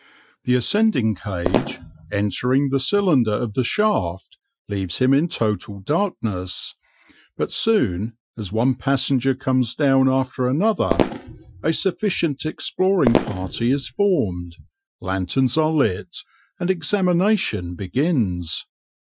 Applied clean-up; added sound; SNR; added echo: classical method Wiener filter.